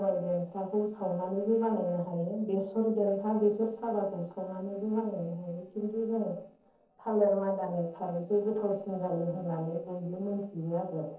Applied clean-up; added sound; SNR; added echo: neural separator model SepFormer DNS4.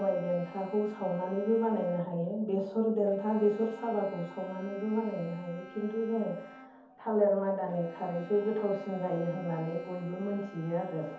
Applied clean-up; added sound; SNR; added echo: none; Bowed string instrument; 20 dB; reverberation time 0.6 s.